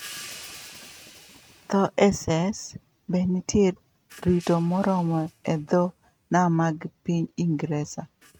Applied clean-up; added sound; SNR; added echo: neural mask model RNNoise.